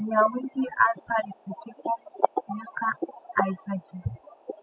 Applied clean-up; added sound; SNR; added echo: classical method spectral subtraction.